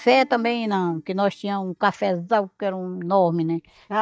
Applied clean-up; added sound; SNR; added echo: neural mask model DeepFilterNet 3.